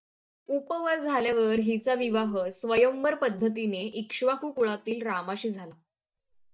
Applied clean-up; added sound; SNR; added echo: neural mask model DeepFilterNet 3.